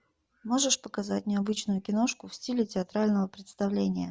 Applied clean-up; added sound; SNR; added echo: none; none; none; none.